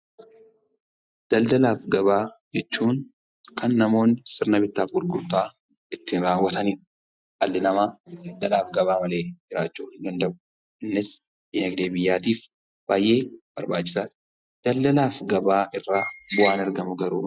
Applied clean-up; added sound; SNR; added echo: classical method Wiener filter.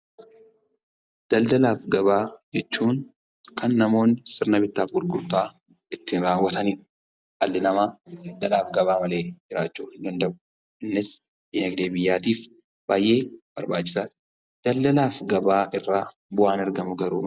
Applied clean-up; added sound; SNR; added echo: none; none; none; none.